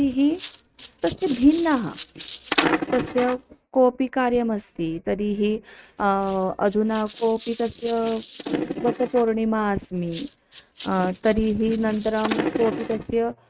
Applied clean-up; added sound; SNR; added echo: neural mask model RNNoise.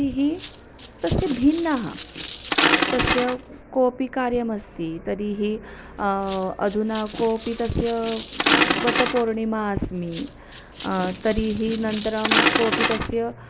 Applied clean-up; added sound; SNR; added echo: none; Coin (dropping); 2 dB; none.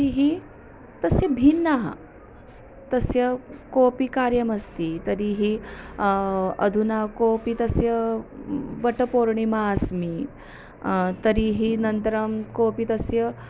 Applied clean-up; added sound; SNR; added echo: none; none; none; none.